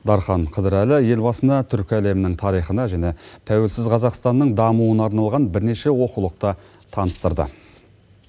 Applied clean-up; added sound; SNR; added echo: none; none; none; none.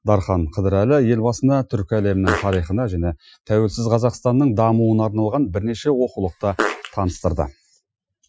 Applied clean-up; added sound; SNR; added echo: classical method Wiener filter.